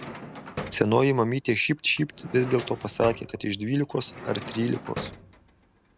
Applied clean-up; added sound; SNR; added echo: none; Drawer open or close; 13 dB; none.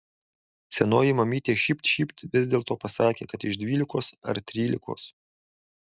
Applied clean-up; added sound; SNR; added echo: none; none; none; none.